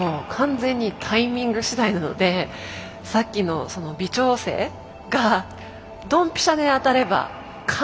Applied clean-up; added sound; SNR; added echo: none; none; none; none.